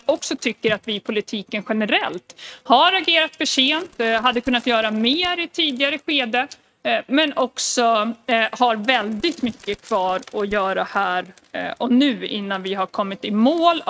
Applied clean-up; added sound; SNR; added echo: neural mask model RNNoise.